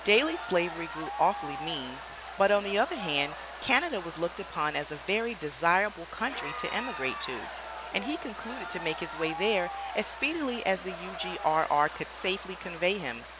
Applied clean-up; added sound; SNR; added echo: none; Crowd + Stream; 10 dB; none.